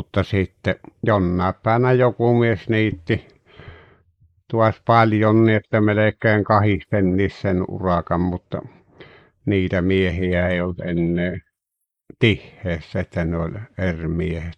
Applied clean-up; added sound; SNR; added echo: neural mask model Resemble Enhance denoiser.